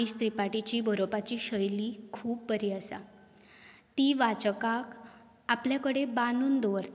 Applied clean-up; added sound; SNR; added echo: none; none; none; none.